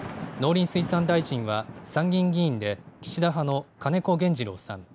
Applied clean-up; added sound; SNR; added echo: none; Thunder / Rain; 15 dB; none.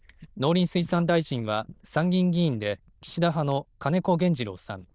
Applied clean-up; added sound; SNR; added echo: neural diffusion model UNIVERSE++.